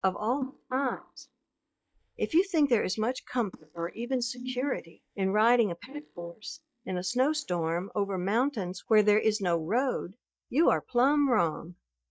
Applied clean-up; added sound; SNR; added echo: neural mask model DeepFilterNet 3.